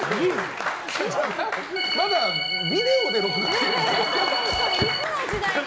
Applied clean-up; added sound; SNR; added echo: none; Organ; 1 dB; none.